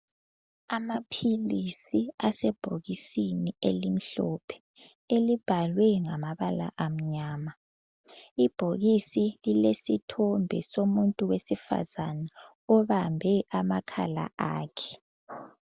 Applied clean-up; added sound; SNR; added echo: none; none; none; none.